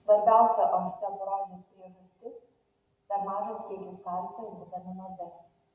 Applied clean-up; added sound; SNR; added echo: none; none; none; none.